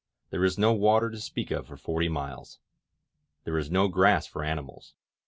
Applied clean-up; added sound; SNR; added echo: none; none; none; none.